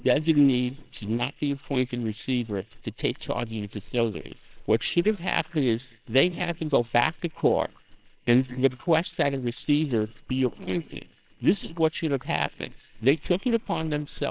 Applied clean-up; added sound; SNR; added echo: neural separator model SepFormer WHAMR!.